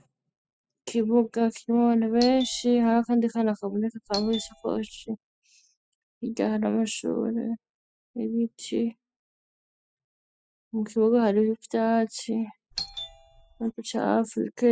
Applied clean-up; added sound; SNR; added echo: classical method spectral subtraction.